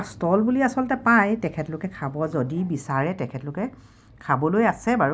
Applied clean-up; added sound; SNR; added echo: none; none; none; none.